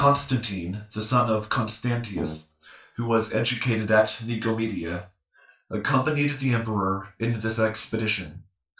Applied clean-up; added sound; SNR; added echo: neural mask model DeepFilterNet 3.